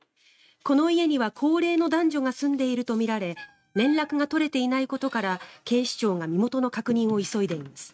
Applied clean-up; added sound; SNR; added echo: neural mask model RNNoise.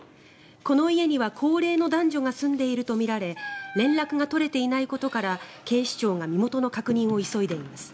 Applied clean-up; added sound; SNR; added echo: none; Squeak; 19 dB; none.